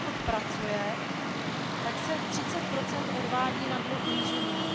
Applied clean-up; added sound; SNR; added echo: none; Traffic noise, roadway noise; -3 dB; none.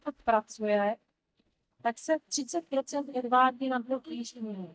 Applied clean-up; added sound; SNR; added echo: neural mask model DeepFilterNet 3.